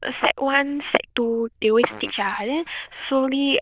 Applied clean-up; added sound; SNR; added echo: neural diffusion model UNIVERSE++.